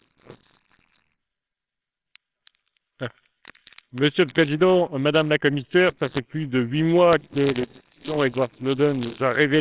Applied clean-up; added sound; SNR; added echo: neural separator model SepFormer WHAMR!.